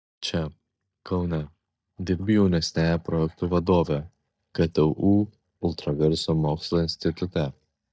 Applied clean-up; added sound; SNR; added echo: neural mask model DeepFilterNet 3.